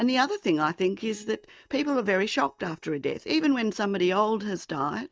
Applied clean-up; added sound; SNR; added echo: neural mask model DeepFilterNet 3.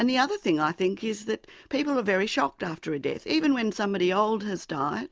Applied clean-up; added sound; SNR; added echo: none; none; none; none.